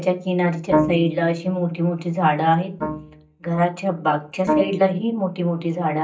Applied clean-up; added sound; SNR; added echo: neural mask model DeepFilterNet 3.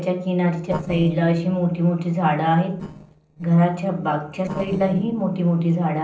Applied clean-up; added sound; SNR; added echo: neural separator model SepFormer DNS4.